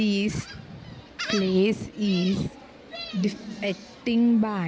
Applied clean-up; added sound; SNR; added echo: none; Gull, seagull; 15 dB; none.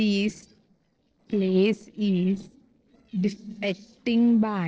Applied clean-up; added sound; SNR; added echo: neural separator model SepFormer DNS4.